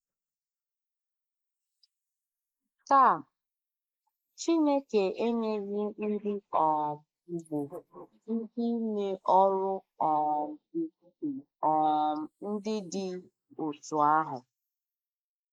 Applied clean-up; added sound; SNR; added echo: neural mask model Resemble Enhance denoiser.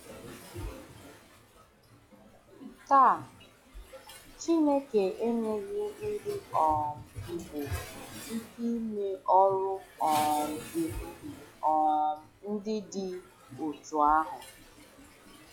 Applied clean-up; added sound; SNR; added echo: classical method log-MMSE.